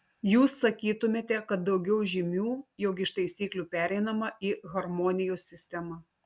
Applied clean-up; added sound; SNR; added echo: none; none; none; none.